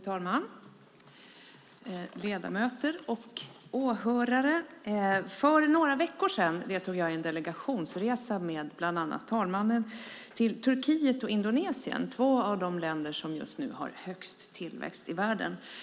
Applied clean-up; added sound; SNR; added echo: none; none; none; none.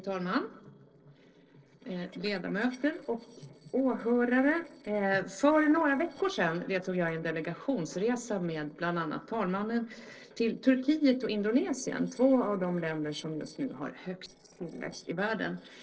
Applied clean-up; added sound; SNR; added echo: neural separator model SepFormer DNS4.